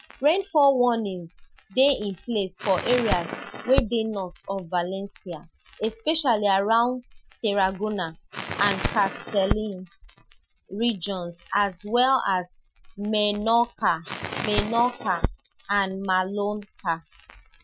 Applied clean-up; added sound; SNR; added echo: classical method Wiener filter.